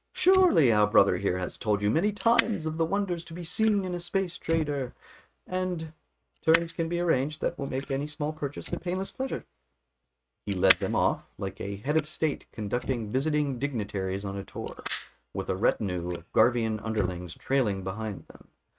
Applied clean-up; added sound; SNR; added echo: neural mask model RNNoise.